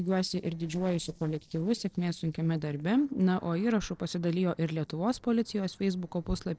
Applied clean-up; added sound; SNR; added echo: neural separator model SepFormer DNS4.